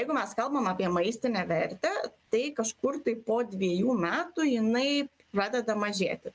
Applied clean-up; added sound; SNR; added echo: none; none; none; none.